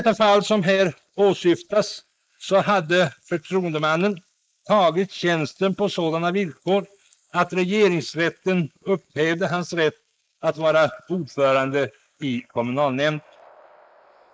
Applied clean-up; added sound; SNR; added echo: neural mask model Resemble Enhance denoiser.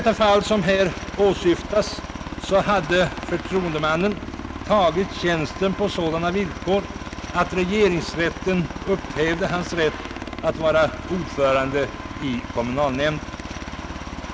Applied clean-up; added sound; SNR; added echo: none; Aircraft; 10 dB; none.